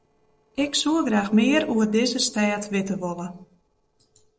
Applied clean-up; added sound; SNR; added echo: neural separator model SepFormer DNS4.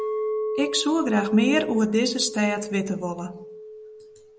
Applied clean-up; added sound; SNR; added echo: none; Chink, clink; 7 dB; none.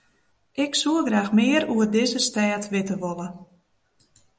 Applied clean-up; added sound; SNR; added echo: none; none; none; none.